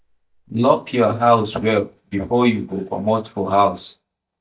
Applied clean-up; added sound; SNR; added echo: neural mask model DeepFilterNet 3.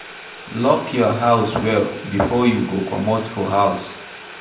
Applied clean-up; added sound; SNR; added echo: none; Boiling; 17 dB; reverberation time 0.6 s.